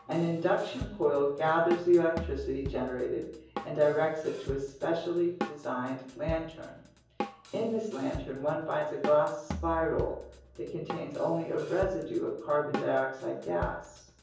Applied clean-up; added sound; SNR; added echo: none; Drum kit; 11 dB; reverberation time 0.7 s.